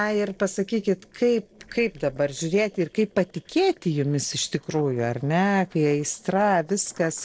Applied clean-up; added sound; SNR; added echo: neural separator model SepFormer DNS4.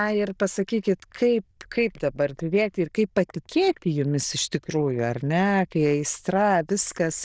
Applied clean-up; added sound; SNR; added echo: neural diffusion model UNIVERSE++.